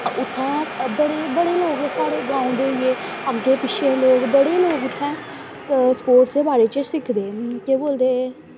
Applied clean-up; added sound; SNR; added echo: none; Domestic sounds, home sounds; 13 dB; none.